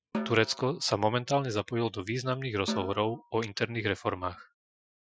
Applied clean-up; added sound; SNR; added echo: classical method Wiener filter.